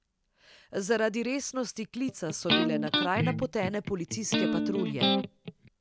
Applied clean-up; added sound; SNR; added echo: none; Electric guitar; -2 dB; none.